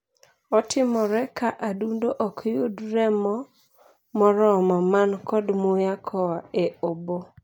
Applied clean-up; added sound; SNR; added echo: none; none; none; none.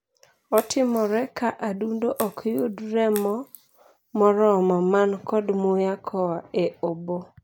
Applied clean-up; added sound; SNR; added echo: none; Crack; 19 dB; none.